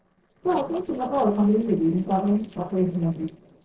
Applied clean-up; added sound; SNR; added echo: neural separator model SepFormer DNS4.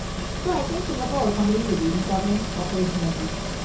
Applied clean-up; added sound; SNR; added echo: none; Engine; 3 dB; reverberation time 0.6 s.